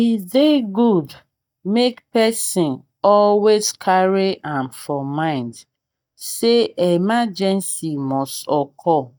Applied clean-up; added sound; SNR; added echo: neural mask model DeepFilterNet 3.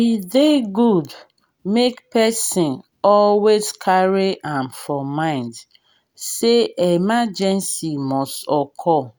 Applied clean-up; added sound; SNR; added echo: none; none; none; none.